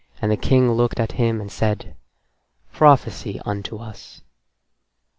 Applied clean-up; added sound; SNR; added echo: none; none; none; none.